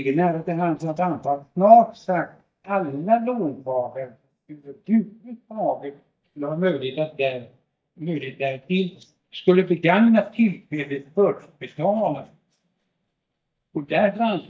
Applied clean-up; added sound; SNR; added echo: neural mask model DeepFilterNet 3.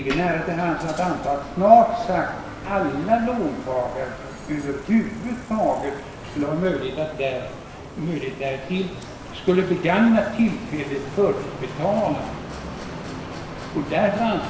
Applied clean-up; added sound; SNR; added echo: none; Bicycle; 12 dB; reverberation time 0.9 s.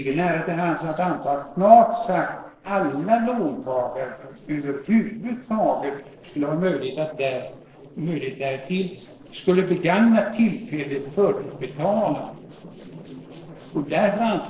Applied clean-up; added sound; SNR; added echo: neural separator model SepFormer DNS4.